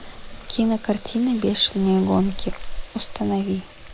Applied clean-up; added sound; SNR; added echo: none; Water tap, faucet; 10 dB; none.